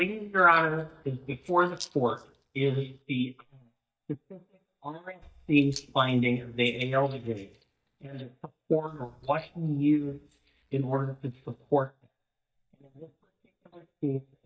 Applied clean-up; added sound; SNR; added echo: neural mask model DeepFilterNet 3.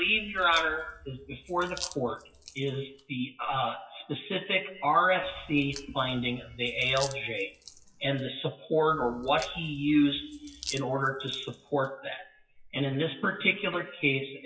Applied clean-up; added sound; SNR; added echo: classical method WPE with log-MMSE.